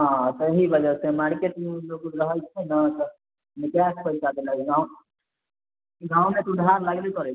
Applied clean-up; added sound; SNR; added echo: none; none; none; none.